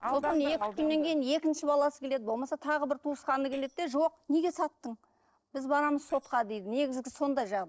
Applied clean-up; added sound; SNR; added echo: neural separator model SepFormer DNS4.